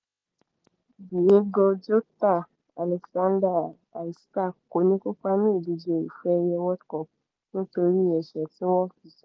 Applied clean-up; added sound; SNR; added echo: none; none; none; none.